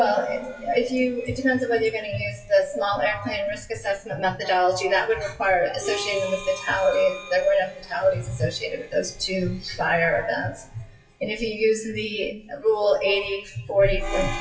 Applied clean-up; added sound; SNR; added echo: classical method WPE with log-MMSE.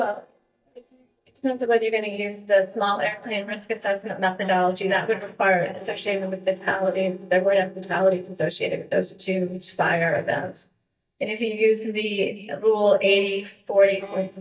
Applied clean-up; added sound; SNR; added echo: neural mask model DeepFilterNet 3.